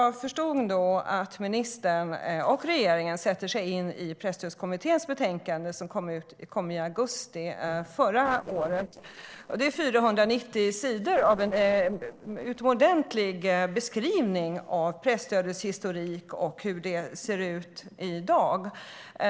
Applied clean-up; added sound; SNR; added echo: neural separator model SepFormer DNS4.